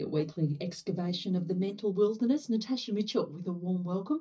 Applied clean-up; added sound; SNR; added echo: neural mask model DeepFilterNet 3.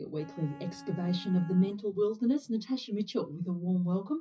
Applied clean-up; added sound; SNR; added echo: classical method WPE with log-MMSE.